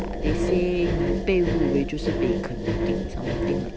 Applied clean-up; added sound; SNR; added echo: none; Engine; -1 dB; none.